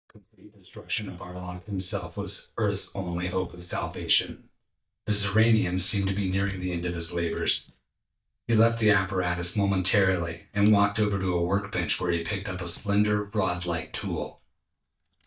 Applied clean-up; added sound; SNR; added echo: neural mask model DeepFilterNet 3.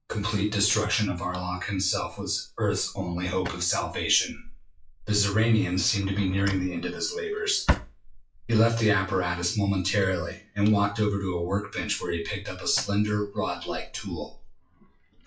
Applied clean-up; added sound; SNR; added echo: classical method WPE with log-MMSE.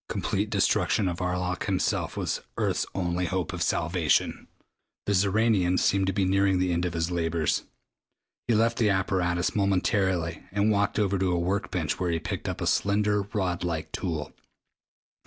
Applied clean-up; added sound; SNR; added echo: none; none; none; none.